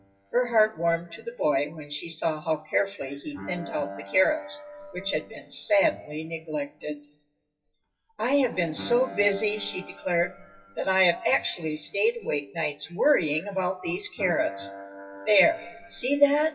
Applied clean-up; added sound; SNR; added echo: classical method WPE with log-MMSE.